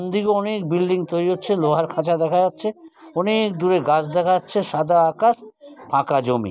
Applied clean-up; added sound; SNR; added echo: none; none; none; none.